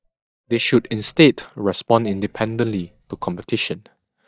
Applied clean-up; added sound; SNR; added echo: neural mask model DeepFilterNet 3.